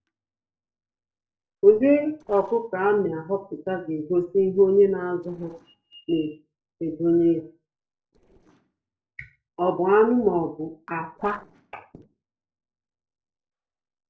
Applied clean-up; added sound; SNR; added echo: neural separator model SepFormer DNS4.